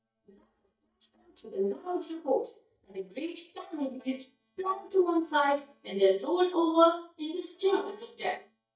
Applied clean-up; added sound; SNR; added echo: neural mask model DeepFilterNet 3.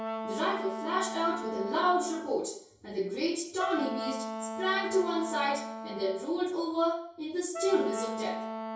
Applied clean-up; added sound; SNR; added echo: none; Wind instrument, woodwind instrument; 7 dB; reverberation time 0.6 s.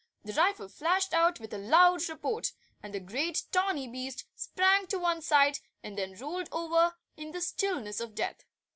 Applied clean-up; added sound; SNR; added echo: none; none; none; none.